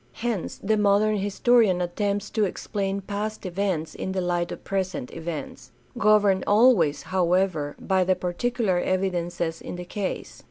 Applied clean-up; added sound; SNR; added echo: none; none; none; none.